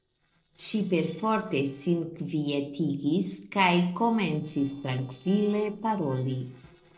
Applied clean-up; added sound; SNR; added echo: neural separator model SepFormer DNS4.